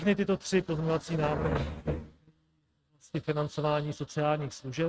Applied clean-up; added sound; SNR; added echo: neural mask model RNNoise.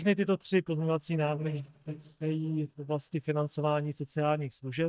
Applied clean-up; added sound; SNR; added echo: neural mask model DeepFilterNet 3.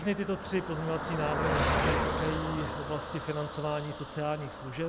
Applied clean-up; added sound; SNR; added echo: none; Car passing by; 0 dB; none.